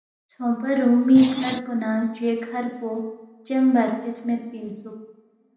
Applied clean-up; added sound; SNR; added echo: none; Screech; 8 dB; reverberation time 0.8 s.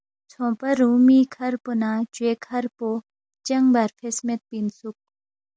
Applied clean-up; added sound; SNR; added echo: none; none; none; none.